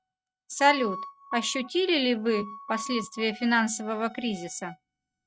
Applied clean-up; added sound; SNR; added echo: neural mask model RNNoise.